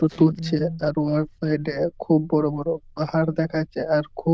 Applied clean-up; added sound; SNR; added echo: neural diffusion model UNIVERSE++.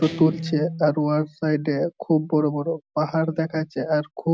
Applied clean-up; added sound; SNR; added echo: none; Guitar; 12 dB; none.